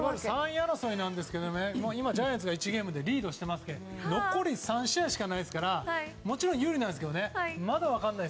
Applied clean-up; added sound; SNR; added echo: none; none; none; none.